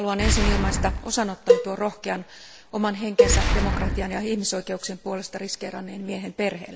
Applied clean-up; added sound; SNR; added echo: none; Boom + Cowbell; -3 dB; none.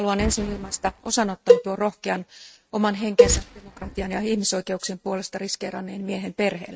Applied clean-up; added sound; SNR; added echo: neural mask model RNNoise.